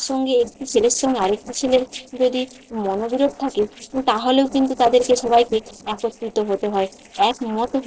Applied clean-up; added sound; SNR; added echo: neural separator model SepFormer DNS4.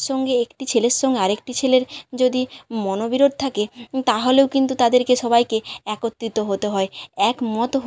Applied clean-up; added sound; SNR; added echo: none; none; none; none.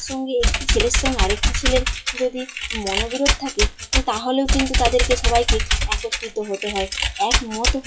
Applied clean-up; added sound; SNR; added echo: classical method WPE with log-MMSE.